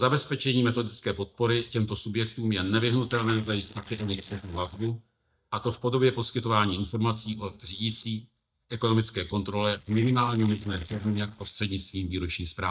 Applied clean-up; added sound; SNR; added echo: neural mask model DeepFilterNet 3.